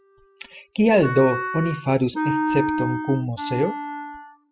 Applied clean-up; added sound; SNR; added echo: classical method spectral subtraction.